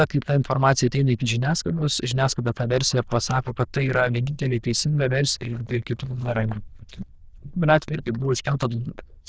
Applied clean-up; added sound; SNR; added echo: neural diffusion model UNIVERSE++.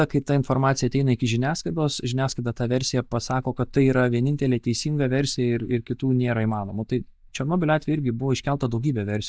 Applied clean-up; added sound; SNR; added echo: neural mask model DeepFilterNet 3.